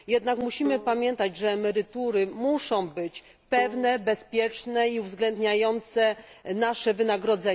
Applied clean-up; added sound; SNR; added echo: none; Bowed string instrument; 17 dB; none.